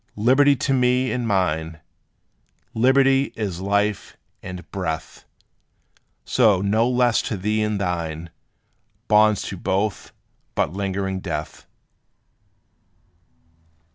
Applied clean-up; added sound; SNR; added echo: none; none; none; none.